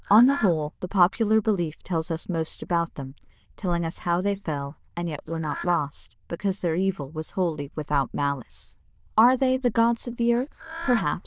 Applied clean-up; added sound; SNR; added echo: neural diffusion model UNIVERSE++.